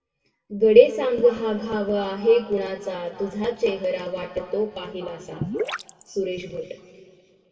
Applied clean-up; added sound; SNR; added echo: none; Gurgling / Liquid; 7 dB; reverberation time 2.6 s.